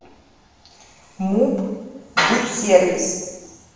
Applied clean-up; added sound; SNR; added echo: none; none; none; reverberation time 1.1 s.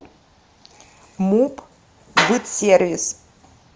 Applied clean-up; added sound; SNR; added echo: none; none; none; none.